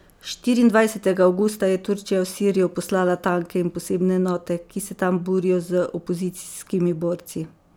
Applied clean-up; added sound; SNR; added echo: none; none; none; none.